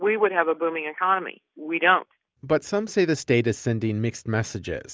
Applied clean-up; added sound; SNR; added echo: none; none; none; none.